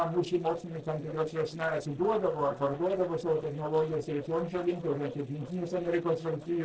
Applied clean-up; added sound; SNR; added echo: neural separator model SepFormer DNS4.